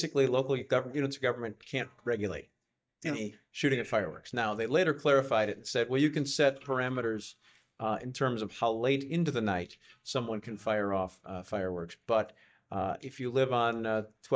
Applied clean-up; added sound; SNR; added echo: neural mask model DeepFilterNet 3.